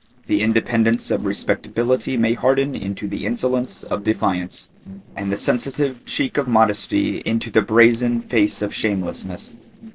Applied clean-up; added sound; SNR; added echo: neural separator model SepFormer DNS4.